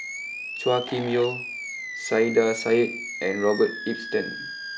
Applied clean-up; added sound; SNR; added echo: none; Animal; 9 dB; none.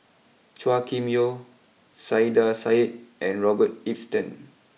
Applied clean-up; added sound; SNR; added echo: none; none; none; none.